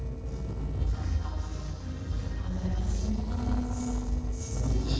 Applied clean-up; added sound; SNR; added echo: neural separator model SepFormer DNS4.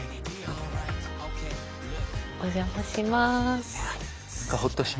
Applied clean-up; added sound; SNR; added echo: none; none; none; none.